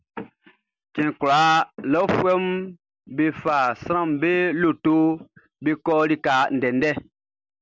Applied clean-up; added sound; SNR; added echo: none; none; none; none.